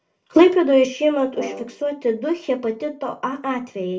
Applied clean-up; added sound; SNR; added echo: none; Brass instrument; 16 dB; reverberation time 0.2 s.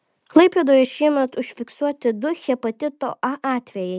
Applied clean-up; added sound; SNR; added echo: none; none; none; none.